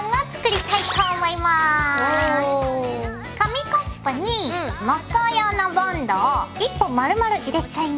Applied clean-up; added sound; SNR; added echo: none; none; none; none.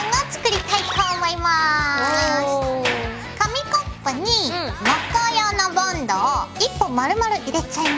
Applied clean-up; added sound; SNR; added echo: none; Sliding door; 12 dB; none.